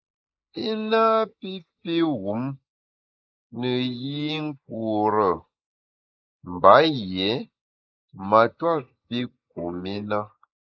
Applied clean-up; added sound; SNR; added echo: neural mask model Resemble Enhance denoiser.